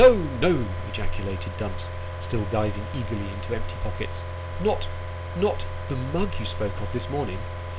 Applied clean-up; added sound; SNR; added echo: none; Car; 7 dB; none.